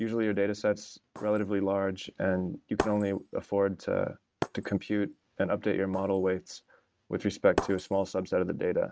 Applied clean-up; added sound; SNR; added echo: neural mask model RNNoise.